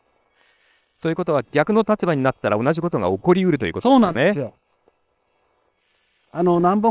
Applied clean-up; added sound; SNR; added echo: neural separator model SepFormer WHAM!.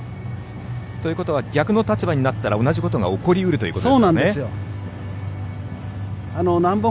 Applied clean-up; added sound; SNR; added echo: none; none; none; none.